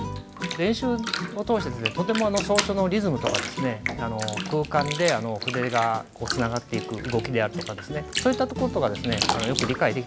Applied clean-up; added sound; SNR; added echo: none; Bathtub (filling or washing); 7 dB; none.